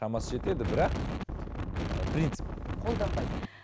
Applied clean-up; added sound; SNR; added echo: none; Wind; -1 dB; none.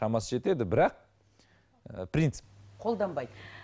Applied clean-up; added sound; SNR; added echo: none; none; none; none.